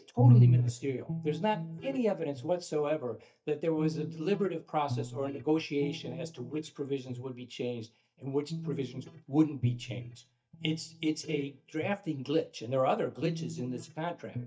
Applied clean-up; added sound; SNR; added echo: neural mask model DeepFilterNet 3.